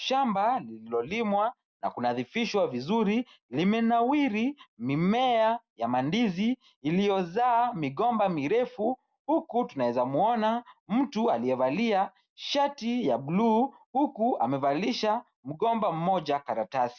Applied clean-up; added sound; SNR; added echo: none; none; none; none.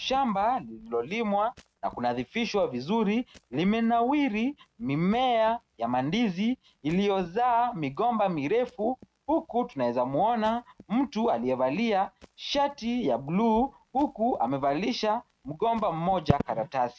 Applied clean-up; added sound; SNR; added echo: neural mask model RNNoise.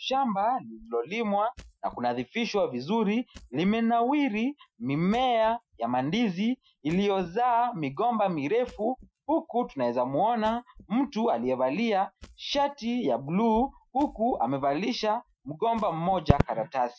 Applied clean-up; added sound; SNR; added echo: classical method Wiener filter.